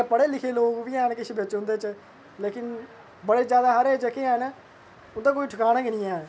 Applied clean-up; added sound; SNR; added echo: none; none; none; none.